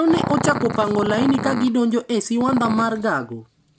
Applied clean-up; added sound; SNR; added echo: none; Growling; 8 dB; none.